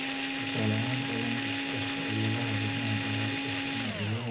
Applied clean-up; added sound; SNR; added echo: none; Drill; -4 dB; reverberation time 0.4 s.